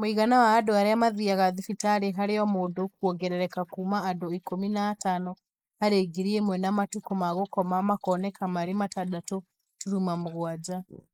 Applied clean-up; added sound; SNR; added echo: neural mask model Resemble Enhance denoiser.